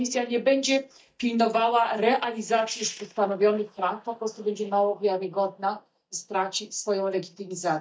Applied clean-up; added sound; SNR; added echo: neural mask model DeepFilterNet 3.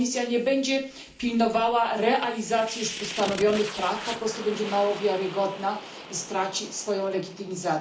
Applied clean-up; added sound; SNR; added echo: none; Fire; 14 dB; reverberation time 0.4 s.